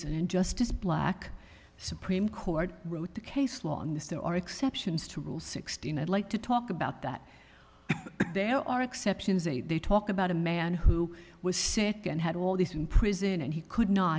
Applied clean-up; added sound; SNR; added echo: none; none; none; none.